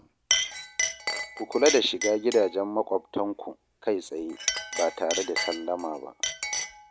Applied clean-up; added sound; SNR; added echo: none; Chink, clink; 4 dB; none.